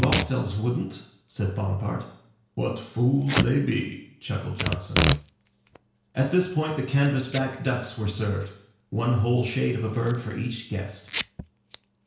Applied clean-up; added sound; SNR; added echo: none; Packing tape, duct tape / Tearing; 6 dB; reverberation time 0.5 s.